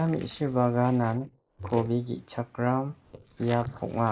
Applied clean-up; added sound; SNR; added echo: neural mask model Resemble Enhance denoiser.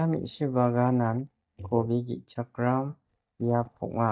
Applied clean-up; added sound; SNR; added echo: neural mask model DeepFilterNet 3.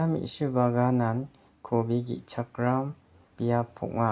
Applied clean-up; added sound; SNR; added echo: none; none; none; none.